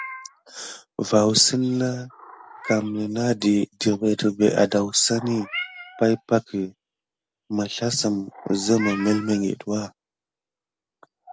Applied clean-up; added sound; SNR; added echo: none; Meow; 17 dB; none.